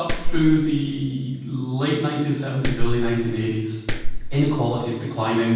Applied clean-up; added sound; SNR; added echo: none; Clapping; 0 dB; reverberation time 1.2 s.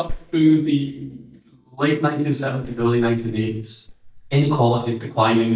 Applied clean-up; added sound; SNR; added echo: neural mask model DeepFilterNet 3.